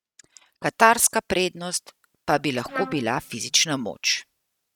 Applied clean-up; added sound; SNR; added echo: neural mask model RNNoise.